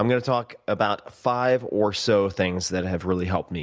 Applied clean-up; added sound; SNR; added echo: none; none; none; none.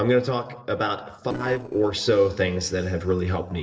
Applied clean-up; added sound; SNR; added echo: neural separator model SepFormer DNS4.